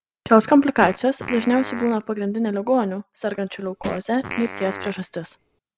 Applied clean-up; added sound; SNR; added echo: none; Fart; 14 dB; none.